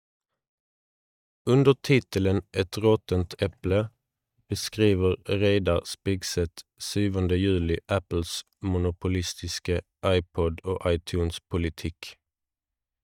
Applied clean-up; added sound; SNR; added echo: neural mask model DeepFilterNet 3.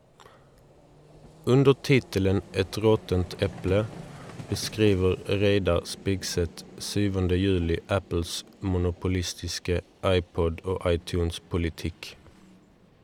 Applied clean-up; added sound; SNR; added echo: none; Vehicle; 20 dB; none.